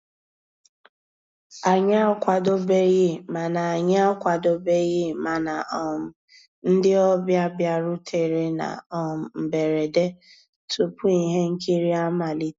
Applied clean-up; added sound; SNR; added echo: none; none; none; none.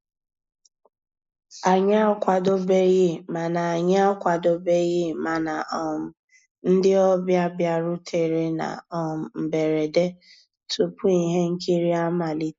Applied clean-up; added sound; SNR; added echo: neural mask model Resemble Enhance denoiser.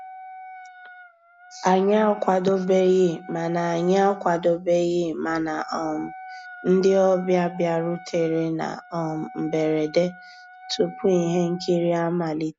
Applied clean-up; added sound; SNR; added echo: none; Wind instrument, woodwind instrument; 19 dB; none.